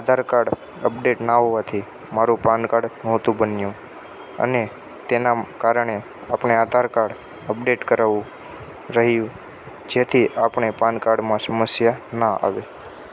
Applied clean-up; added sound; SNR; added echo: none; none; none; none.